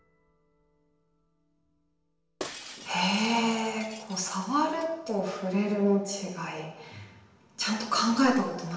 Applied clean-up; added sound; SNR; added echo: none; Shatter; 16 dB; reverberation time 0.9 s.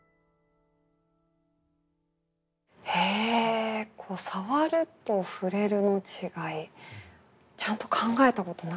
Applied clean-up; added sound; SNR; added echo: none; none; none; none.